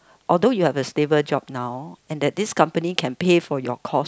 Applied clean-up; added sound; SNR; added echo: none; none; none; none.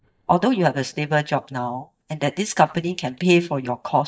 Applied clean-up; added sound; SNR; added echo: neural mask model DeepFilterNet 3.